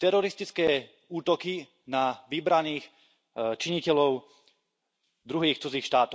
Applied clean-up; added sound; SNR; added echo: none; none; none; none.